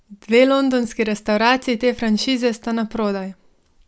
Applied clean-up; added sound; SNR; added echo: none; none; none; none.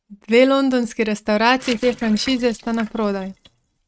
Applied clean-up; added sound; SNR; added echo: neural mask model RNNoise.